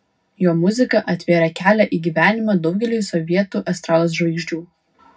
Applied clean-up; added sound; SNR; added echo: none; none; none; reverberation time 0.4 s.